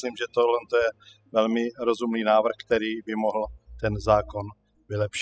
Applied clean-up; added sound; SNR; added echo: classical method spectral subtraction.